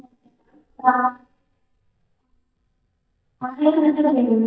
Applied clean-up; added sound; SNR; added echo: neural mask model DeepFilterNet 3.